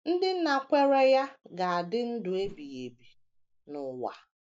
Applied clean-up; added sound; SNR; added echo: neural mask model DeepFilterNet 3.